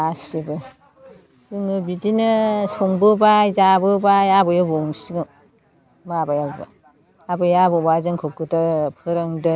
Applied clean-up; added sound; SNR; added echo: none; none; none; none.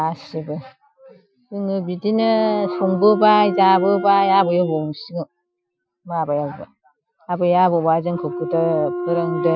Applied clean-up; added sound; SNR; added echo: classical method Wiener filter.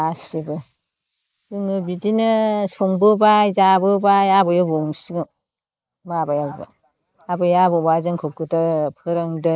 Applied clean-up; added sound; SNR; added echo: neural mask model Resemble Enhance denoiser.